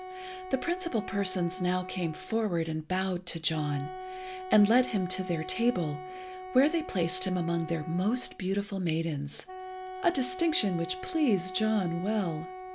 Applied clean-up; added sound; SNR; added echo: none; Wind instrument, woodwind instrument; 12 dB; none.